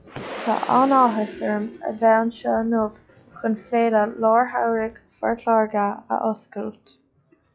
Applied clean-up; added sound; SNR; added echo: classical method log-MMSE.